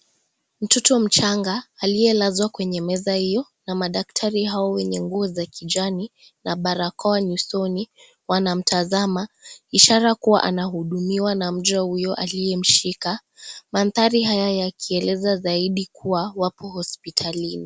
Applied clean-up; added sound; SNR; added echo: none; none; none; none.